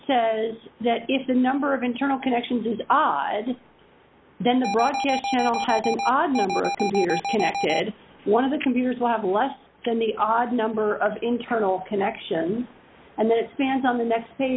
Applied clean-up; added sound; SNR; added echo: none; Alarm; 4 dB; none.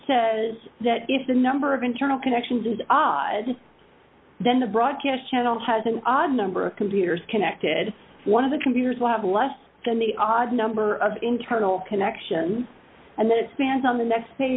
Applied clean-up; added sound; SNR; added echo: none; none; none; none.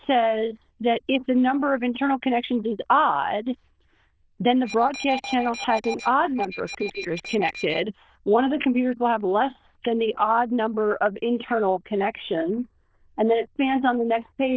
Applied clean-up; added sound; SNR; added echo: neural diffusion model UNIVERSE++.